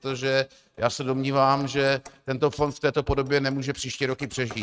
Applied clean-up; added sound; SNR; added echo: neural mask model RNNoise.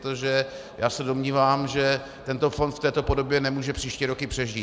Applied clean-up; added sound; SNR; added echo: none; none; none; none.